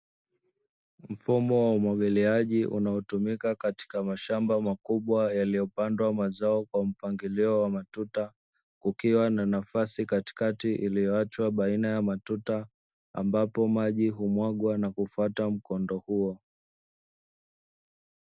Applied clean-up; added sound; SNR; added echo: none; none; none; none.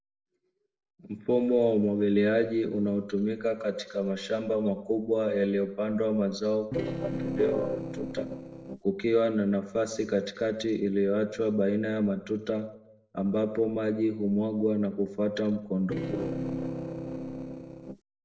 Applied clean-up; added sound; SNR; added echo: neural separator model SepFormer DNS4.